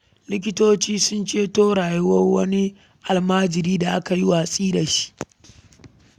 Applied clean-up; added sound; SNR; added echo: none; none; none; none.